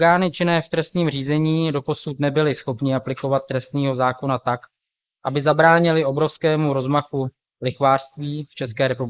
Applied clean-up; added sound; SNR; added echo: neural mask model Resemble Enhance denoiser.